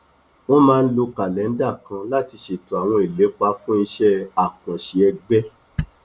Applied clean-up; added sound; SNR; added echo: none; none; none; none.